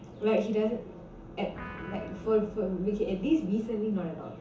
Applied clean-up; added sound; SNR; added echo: none; Guitar; 17 dB; reverberation time 0.7 s.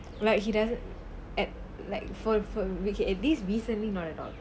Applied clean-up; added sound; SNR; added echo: none; none; none; none.